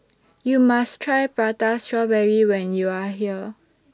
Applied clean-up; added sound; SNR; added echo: none; none; none; none.